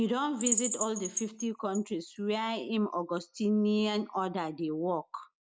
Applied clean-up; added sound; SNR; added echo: neural mask model Resemble Enhance denoiser.